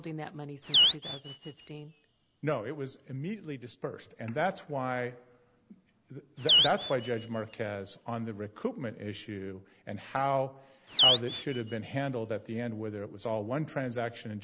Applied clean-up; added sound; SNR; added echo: none; Animal; -5 dB; none.